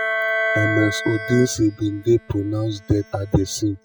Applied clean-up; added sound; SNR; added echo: classical method spectral subtraction.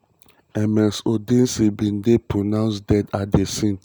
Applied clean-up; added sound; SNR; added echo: none; none; none; none.